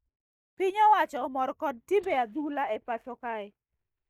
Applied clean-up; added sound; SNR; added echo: neural mask model DeepFilterNet 3.